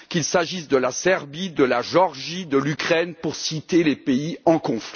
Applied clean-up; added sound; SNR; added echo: none; none; none; none.